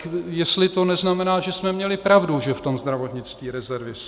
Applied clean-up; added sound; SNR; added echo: none; none; none; none.